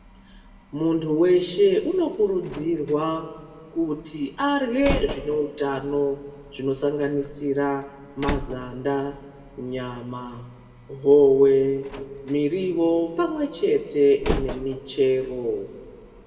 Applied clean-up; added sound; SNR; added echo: none; Slam; 13 dB; reverberation time 1.5 s.